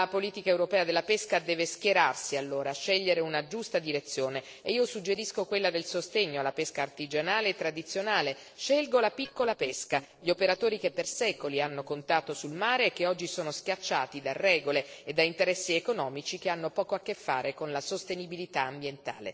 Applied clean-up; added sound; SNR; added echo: neural separator model SepFormer DNS4.